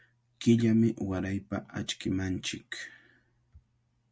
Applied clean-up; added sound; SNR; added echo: none; none; none; none.